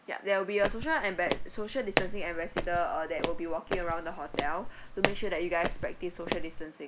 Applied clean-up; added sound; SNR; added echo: none; Walk, footsteps; 1 dB; none.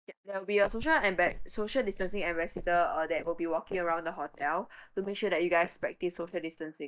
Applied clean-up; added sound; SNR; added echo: neural mask model DeepFilterNet 3.